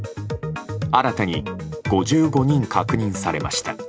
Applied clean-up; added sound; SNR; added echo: none; none; none; none.